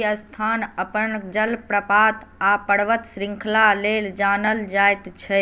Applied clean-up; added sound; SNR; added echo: none; none; none; none.